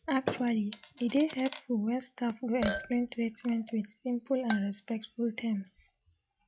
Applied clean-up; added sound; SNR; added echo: classical method log-MMSE.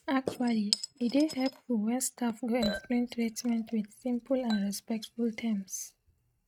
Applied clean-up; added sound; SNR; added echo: neural mask model RNNoise.